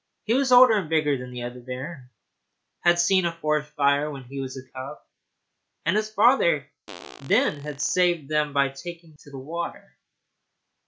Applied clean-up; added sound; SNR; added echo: none; Fart; 18 dB; none.